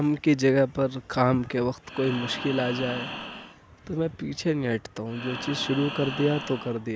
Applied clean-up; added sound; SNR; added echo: none; Breathing; 9 dB; none.